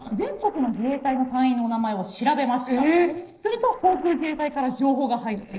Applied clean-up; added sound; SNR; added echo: neural separator model SepFormer DNS4.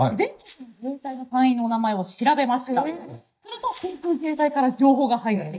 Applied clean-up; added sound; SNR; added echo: neural mask model DeepFilterNet 3.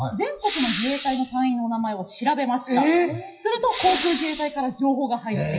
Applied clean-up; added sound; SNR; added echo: classical method WPE with log-MMSE.